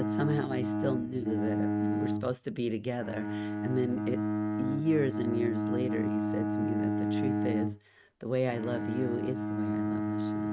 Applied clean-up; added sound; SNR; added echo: neural mask model RNNoise.